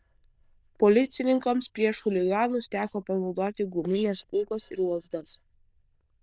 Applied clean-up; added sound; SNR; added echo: neural diffusion model UNIVERSE++.